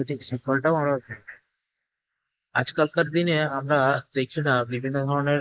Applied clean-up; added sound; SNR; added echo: neural mask model Resemble Enhance denoiser.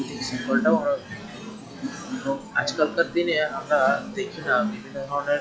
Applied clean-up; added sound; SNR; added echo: classical method log-MMSE.